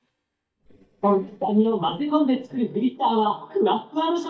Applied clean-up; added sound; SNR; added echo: neural mask model DeepFilterNet 3.